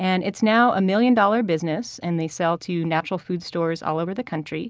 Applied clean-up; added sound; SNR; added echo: none; none; none; none.